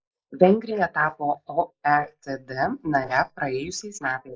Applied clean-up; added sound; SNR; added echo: neural mask model Resemble Enhance denoiser.